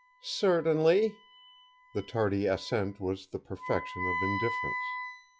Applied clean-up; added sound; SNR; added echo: classical method log-MMSE.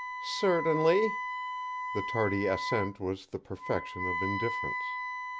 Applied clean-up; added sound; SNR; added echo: none; Wind instrument, woodwind instrument; 3 dB; none.